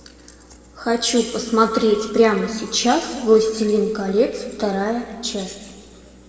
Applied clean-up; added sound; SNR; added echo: none; none; none; reverberation time 1.8 s.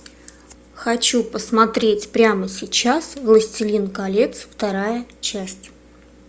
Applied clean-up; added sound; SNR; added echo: none; none; none; none.